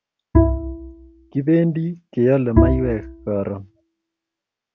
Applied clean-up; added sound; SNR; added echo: none; Bowed string instrument; 0 dB; none.